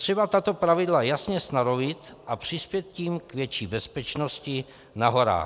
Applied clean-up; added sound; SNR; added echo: none; none; none; none.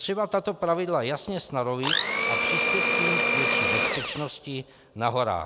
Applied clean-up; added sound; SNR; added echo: none; Domestic sounds, home sounds; -4 dB; none.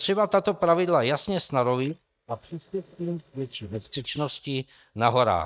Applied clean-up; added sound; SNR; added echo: neural mask model DeepFilterNet 3.